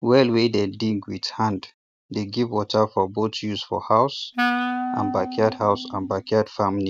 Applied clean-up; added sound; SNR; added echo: neural mask model RNNoise.